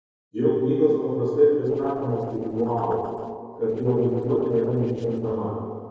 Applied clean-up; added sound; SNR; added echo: neural separator model SepFormer DNS4.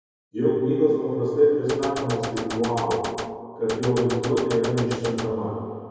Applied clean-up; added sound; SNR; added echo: none; Gunshot, gunfire; 10 dB; reverberation time 2.2 s.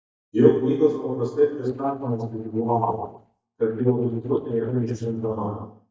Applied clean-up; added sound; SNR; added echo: neural mask model DeepFilterNet 3.